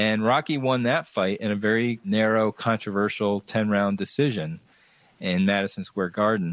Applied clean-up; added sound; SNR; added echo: none; none; none; none.